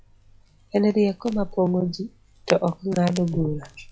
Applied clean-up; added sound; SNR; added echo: classical method log-MMSE.